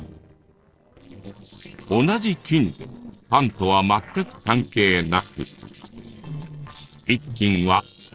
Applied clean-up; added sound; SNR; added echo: neural separator model SepFormer DNS4.